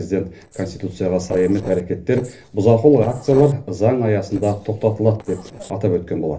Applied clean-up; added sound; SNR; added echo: neural separator model SepFormer DNS4.